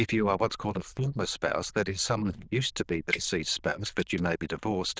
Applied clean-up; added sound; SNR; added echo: neural diffusion model UNIVERSE++.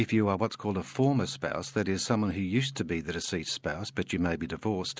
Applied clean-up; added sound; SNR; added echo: none; none; none; none.